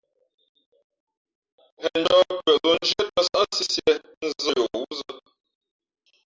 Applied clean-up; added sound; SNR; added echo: none; none; none; none.